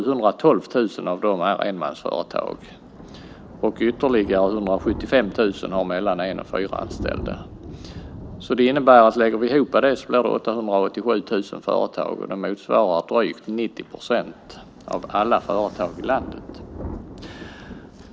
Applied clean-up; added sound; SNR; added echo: none; Thunder; 17 dB; none.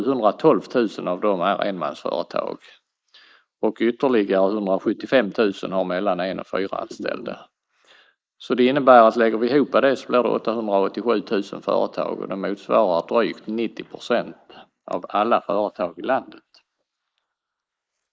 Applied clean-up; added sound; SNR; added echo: neural mask model Resemble Enhance denoiser.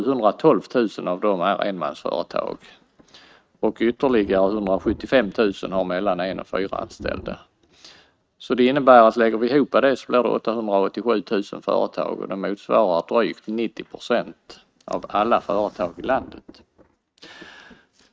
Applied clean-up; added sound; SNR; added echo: neural mask model RNNoise.